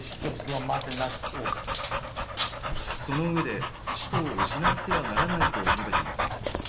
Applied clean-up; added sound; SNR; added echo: none; Dog; -4 dB; reverberation time 0.7 s.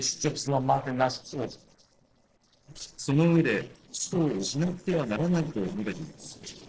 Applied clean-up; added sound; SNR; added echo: neural separator model SepFormer DNS4.